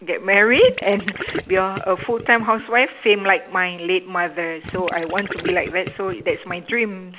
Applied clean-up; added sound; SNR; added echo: none; Gurgling; 12 dB; none.